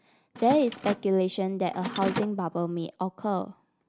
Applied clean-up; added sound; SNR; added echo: none; Mechanisms; 10 dB; none.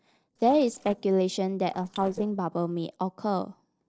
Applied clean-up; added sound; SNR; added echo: neural separator model SepFormer DNS4.